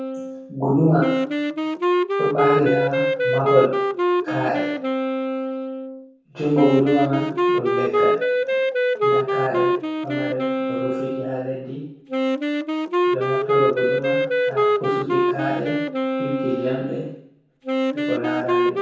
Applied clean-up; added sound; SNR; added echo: none; Wind instrument, woodwind instrument; -3 dB; reverberation time 0.7 s.